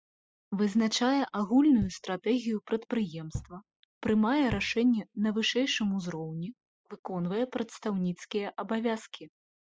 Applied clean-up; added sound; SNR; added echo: classical method spectral subtraction.